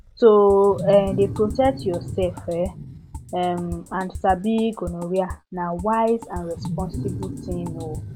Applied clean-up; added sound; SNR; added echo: none; Drum kit + Wild animals; 11 dB; none.